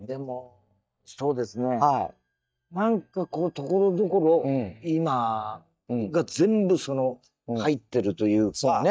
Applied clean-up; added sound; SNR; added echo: neural mask model DeepFilterNet 3.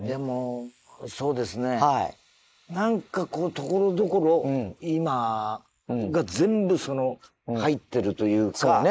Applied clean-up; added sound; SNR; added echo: neural mask model Resemble Enhance denoiser.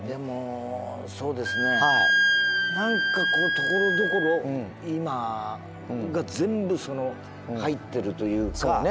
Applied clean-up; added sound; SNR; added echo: none; Wind instrument, woodwind instrument; -4 dB; none.